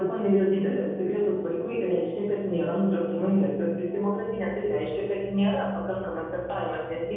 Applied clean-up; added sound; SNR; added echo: none; Organ; 18 dB; reverberation time 1.3 s.